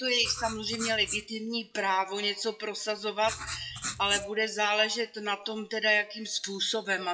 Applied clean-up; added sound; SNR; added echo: classical method WPE with log-MMSE.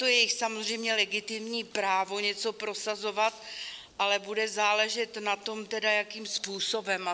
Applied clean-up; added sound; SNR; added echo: none; none; none; none.